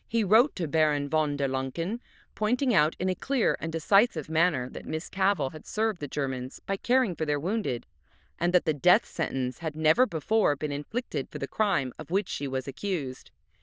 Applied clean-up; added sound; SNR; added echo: neural diffusion model UNIVERSE++.